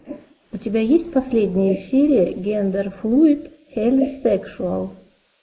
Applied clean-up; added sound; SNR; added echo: neural mask model Resemble Enhance denoiser.